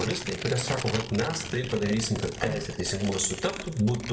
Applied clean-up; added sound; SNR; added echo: none; Tearing; 9 dB; reverberation time 0.8 s.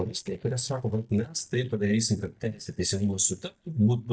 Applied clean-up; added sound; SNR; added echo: neural mask model DeepFilterNet 3.